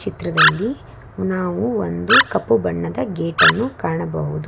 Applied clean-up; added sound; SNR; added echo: none; Animal; -2 dB; none.